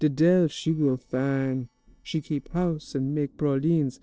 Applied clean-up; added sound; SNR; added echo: neural separator model SepFormer DNS4.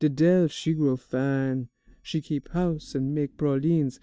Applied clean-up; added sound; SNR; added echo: neural mask model DeepFilterNet 3.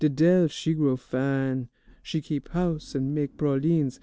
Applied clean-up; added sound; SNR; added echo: none; none; none; none.